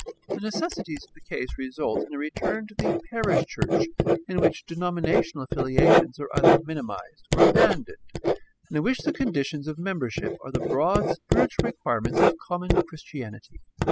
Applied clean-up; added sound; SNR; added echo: classical method spectral subtraction.